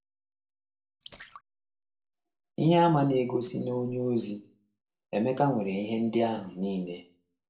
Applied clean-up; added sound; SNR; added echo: neural separator model SepFormer DNS4.